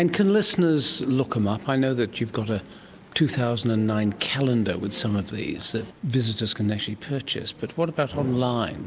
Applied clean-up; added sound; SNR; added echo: none; none; none; none.